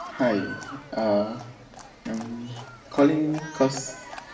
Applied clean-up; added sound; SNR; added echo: none; Livestock, farm animals, working animals; 14 dB; reverberation time 0.7 s.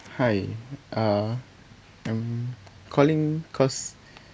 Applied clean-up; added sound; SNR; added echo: none; none; none; none.